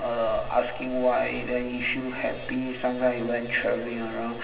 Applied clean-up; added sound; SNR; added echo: none; Frog; 20 dB; reverberation time 2.5 s.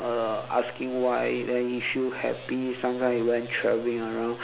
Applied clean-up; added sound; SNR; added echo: none; none; none; none.